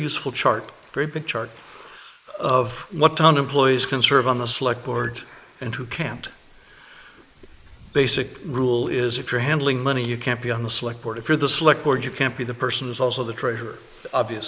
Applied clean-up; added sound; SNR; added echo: neural mask model Resemble Enhance denoiser.